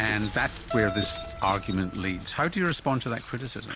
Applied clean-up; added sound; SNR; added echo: none; Keyboard (musical) + Chirp, tweet; 9 dB; none.